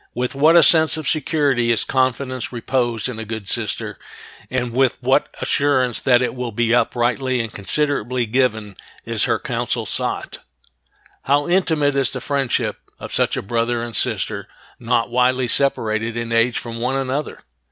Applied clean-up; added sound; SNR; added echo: none; none; none; none.